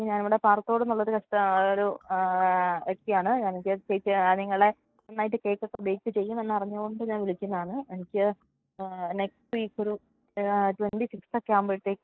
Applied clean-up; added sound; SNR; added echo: neural mask model DeepFilterNet 3.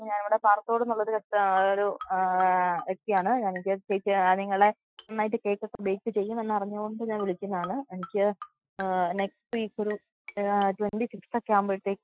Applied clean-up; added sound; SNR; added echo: classical method Wiener filter.